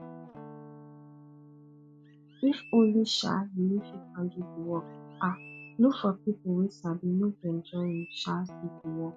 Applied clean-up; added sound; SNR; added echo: none; Guitar + Chirp, tweet; 19 dB; none.